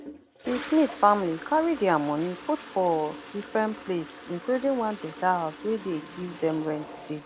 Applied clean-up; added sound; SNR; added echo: none; Toilet flush; 14 dB; none.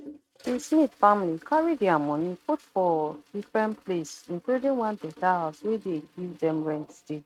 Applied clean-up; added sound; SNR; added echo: neural mask model RNNoise.